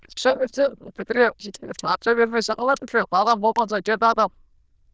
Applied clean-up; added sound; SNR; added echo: neural diffusion model UNIVERSE++.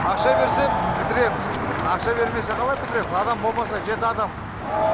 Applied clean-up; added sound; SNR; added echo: none; Crowd; 2 dB; none.